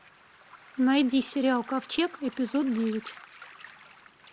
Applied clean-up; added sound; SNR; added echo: none; Waves, surf; 20 dB; none.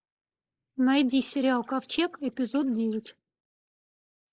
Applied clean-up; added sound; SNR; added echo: neural mask model Resemble Enhance denoiser.